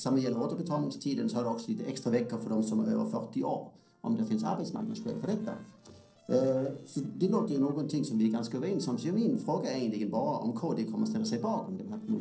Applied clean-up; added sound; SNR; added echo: neural separator model SepFormer DNS4.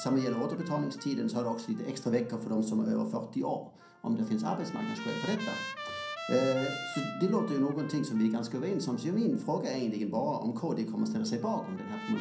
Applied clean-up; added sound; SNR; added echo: none; Trumpet; 13 dB; reverberation time 0.6 s.